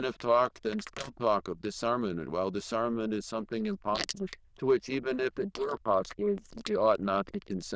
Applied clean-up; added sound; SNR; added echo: neural diffusion model UNIVERSE++.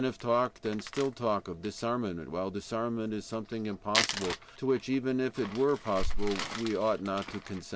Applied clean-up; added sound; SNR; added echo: none; Crumpling, crinkling; 10 dB; none.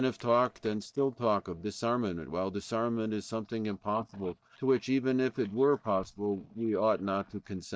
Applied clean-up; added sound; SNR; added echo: neural mask model DeepFilterNet 3.